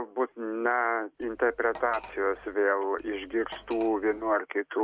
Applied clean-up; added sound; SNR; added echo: none; Cutlery, silverware; 18 dB; none.